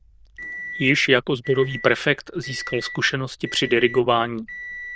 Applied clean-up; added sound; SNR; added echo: neural diffusion model UNIVERSE++.